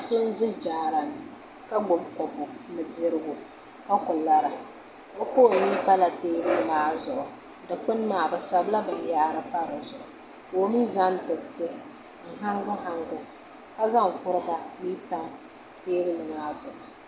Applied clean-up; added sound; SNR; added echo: none; Bowed string instrument; 18 dB; none.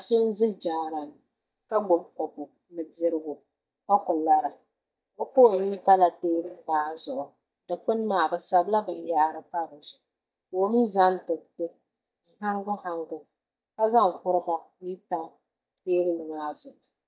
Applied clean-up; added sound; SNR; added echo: neural mask model DeepFilterNet 3.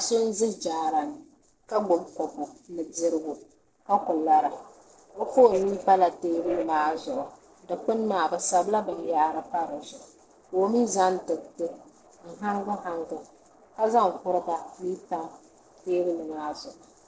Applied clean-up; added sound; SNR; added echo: neural separator model SepFormer DNS4.